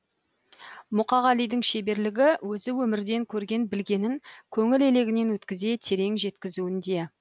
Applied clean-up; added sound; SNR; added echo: none; none; none; none.